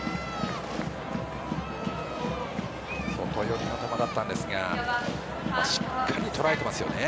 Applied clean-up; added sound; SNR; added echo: none; none; none; none.